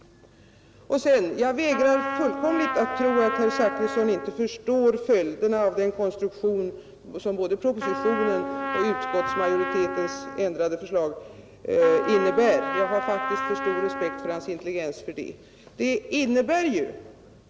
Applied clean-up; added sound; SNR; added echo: none; Trumpet; 6 dB; none.